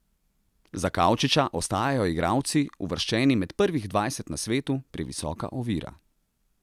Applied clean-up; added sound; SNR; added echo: none; none; none; none.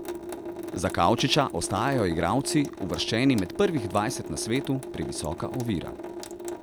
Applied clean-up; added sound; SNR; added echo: none; Drip / Sink (filling or washing) / Water tap, faucet; 9 dB; none.